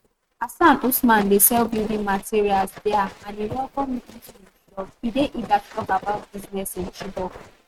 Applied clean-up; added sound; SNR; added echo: neural mask model RNNoise.